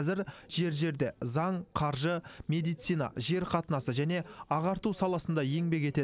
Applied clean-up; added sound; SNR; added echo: none; none; none; none.